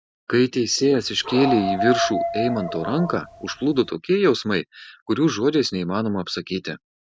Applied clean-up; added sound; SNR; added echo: none; Dog; 5 dB; none.